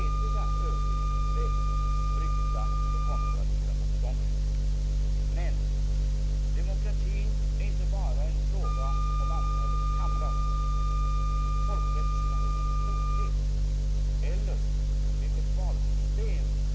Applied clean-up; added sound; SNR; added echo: none; Wind instrument, woodwind instrument; 15 dB; none.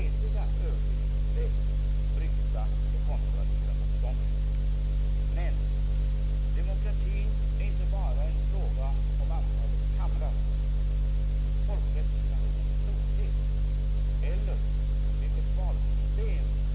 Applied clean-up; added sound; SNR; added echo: none; none; none; none.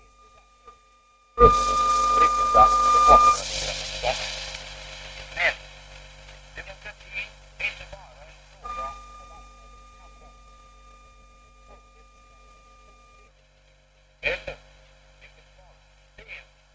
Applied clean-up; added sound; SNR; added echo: neural mask model RNNoise.